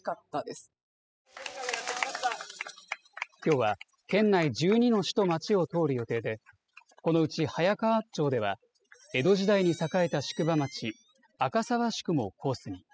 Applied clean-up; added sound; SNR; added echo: classical method spectral subtraction.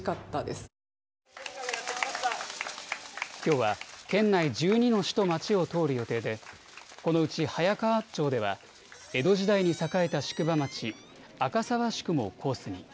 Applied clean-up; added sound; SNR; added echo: none; Squeak; 19 dB; none.